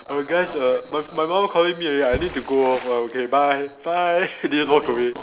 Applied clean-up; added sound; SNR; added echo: none; Water / Splash, splatter; 16 dB; none.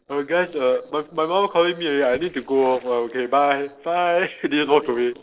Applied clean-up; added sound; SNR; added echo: neural separator model SepFormer DNS4.